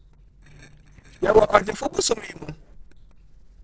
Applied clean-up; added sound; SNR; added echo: neural separator model SepFormer DNS4.